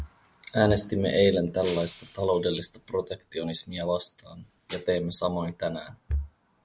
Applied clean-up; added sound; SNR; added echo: none; Shatter; 13 dB; none.